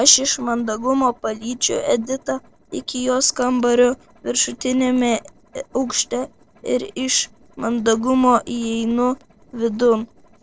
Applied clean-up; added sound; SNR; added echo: neural separator model SepFormer DNS4.